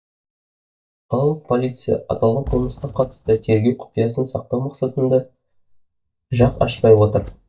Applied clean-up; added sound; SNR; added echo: neural mask model DeepFilterNet 3.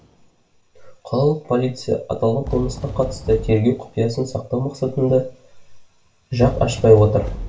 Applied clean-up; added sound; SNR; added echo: none; Fireworks; 13 dB; reverberation time 0.3 s.